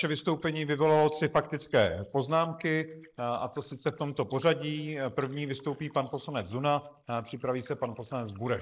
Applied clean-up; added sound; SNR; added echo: neural mask model Resemble Enhance denoiser.